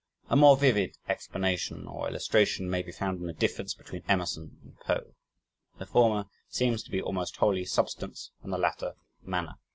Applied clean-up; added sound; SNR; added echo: none; none; none; none.